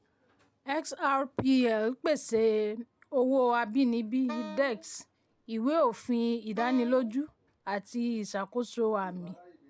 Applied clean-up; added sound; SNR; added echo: none; Wind instrument, woodwind instrument; 16 dB; none.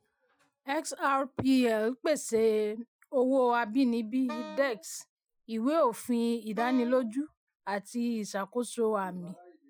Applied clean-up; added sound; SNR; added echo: classical method Wiener filter.